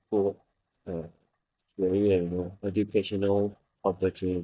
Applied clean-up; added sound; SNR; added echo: neural mask model DeepFilterNet 3.